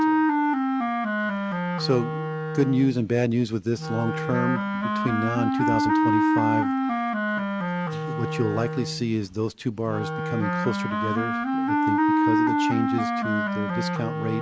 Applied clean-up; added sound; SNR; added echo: none; Wind instrument, woodwind instrument; -3 dB; none.